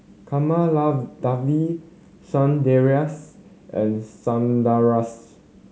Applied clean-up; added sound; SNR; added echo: none; none; none; none.